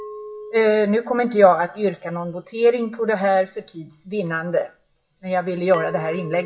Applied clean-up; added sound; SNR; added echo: classical method WPE with log-MMSE.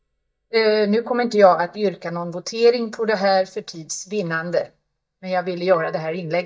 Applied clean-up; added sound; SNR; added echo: neural mask model DeepFilterNet 3.